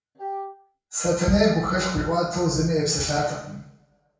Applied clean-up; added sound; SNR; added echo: none; Wind instrument, woodwind instrument; 10 dB; reverberation time 0.6 s.